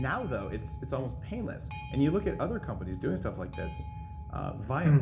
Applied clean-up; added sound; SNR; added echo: none; Boat, Water vehicle; 8 dB; reverberation time 0.4 s.